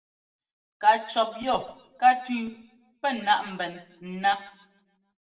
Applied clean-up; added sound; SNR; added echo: none; none; none; reverberation time 0.7 s.